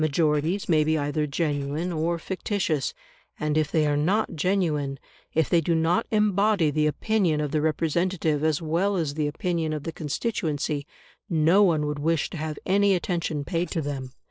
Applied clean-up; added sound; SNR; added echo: neural separator model SepFormer DNS4.